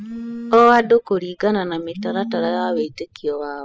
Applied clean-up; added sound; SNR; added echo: classical method spectral subtraction.